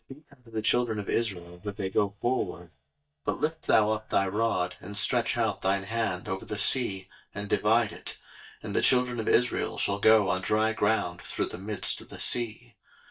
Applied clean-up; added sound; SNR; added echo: neural mask model DeepFilterNet 3.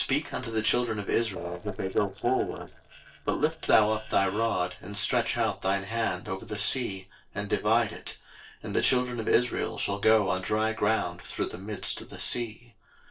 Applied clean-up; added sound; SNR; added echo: neural separator model SepFormer DNS4.